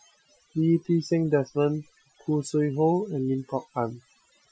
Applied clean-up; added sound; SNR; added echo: classical method Wiener filter.